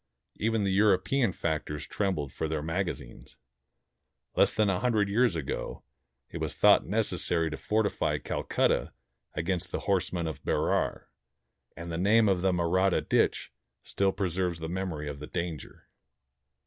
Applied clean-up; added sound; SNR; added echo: none; none; none; none.